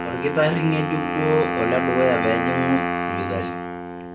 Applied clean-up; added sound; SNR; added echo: none; Wind instrument, woodwind instrument; 2 dB; reverberation time 0.3 s.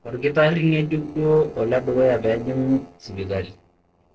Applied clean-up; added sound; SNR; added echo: neural separator model SepFormer DNS4.